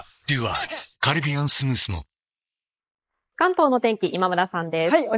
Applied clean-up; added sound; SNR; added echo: neural mask model Resemble Enhance denoiser.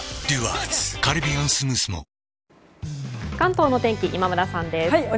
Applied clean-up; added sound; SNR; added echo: none; none; none; none.